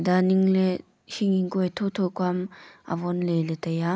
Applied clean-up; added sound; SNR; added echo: none; none; none; none.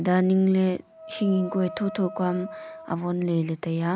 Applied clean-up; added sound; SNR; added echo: none; Wind instrument, woodwind instrument; 16 dB; none.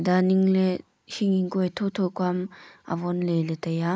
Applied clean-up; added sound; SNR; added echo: neural mask model Resemble Enhance denoiser.